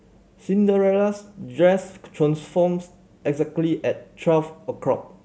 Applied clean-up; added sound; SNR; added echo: none; none; none; none.